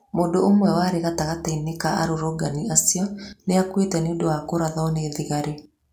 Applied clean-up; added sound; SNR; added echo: none; none; none; none.